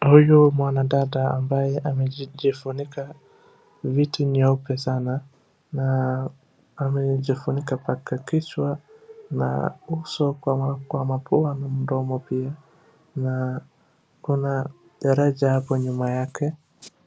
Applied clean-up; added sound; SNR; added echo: none; none; none; none.